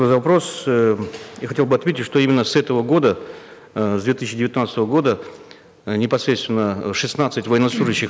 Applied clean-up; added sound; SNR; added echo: none; none; none; none.